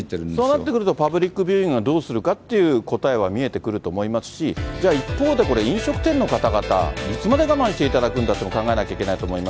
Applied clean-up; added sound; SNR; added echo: none; none; none; none.